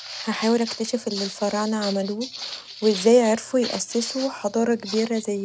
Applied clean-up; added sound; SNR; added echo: none; Walk, footsteps; 13 dB; none.